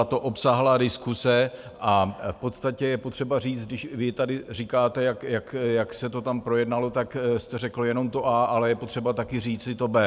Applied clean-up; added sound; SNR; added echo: none; none; none; none.